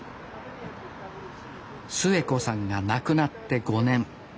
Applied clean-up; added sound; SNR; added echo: none; none; none; none.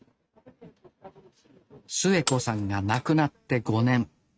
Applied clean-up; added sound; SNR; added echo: neural mask model RNNoise.